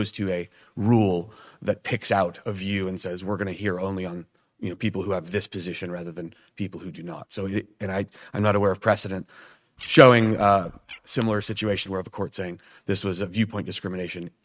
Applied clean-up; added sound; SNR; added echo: neural mask model RNNoise.